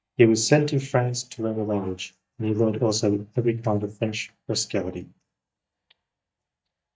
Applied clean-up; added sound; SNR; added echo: neural mask model DeepFilterNet 3.